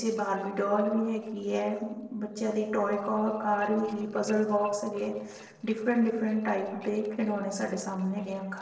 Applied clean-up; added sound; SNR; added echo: neural separator model SepFormer DNS4.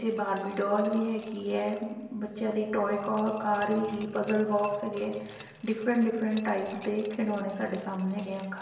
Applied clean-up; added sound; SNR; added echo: none; Glass; 19 dB; reverberation time 1.0 s.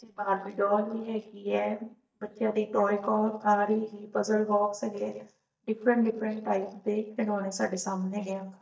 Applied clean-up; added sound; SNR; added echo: neural mask model DeepFilterNet 3.